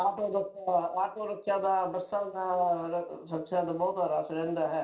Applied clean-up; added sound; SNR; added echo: none; none; none; reverberation time 0.4 s.